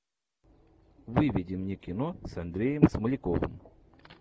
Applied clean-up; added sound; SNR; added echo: none; none; none; none.